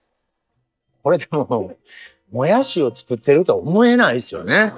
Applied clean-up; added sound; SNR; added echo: neural mask model DeepFilterNet 3.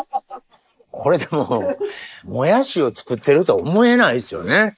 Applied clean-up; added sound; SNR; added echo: neural mask model Resemble Enhance denoiser.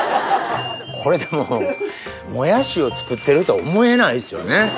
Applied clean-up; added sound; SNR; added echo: none; none; none; none.